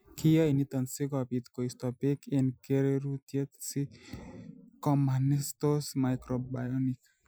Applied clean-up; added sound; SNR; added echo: classical method Wiener filter.